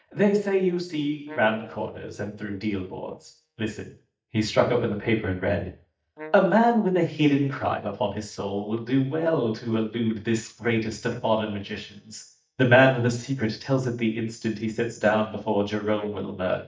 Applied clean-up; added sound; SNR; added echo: neural mask model DeepFilterNet 3.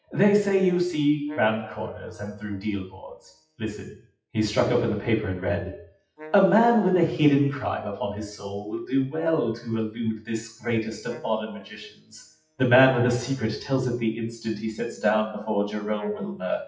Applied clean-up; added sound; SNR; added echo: classical method WPE with log-MMSE.